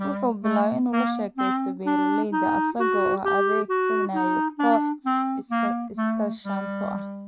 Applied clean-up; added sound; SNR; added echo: neural mask model RNNoise.